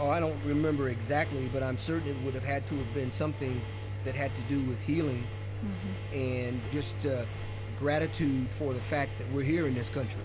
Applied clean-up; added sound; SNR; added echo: none; Engine; 4 dB; none.